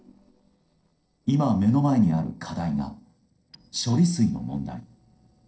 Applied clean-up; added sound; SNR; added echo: neural separator model SepFormer DNS4.